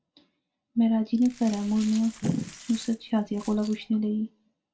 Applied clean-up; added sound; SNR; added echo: none; Glass; 20 dB; reverberation time 0.2 s.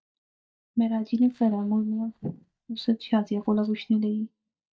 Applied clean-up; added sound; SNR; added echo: neural mask model DeepFilterNet 3.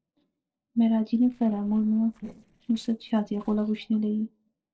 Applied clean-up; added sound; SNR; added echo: neural separator model SepFormer DNS4.